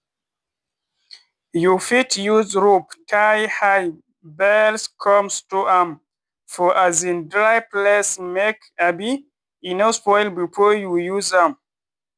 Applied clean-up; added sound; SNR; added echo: none; none; none; none.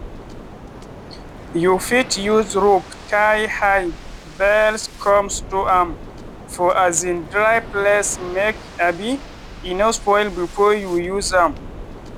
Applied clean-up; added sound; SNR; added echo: none; Waves, surf; 15 dB; none.